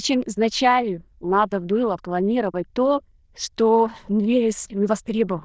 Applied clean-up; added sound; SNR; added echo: neural diffusion model UNIVERSE++.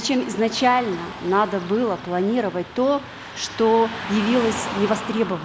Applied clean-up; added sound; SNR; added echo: none; Car passing by / Traffic noise, roadway noise; 11 dB; none.